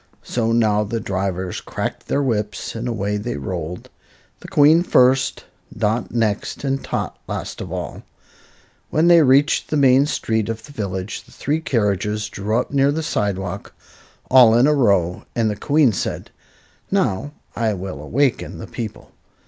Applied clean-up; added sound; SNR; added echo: none; none; none; none.